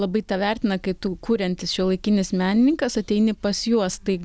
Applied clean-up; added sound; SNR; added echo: none; none; none; none.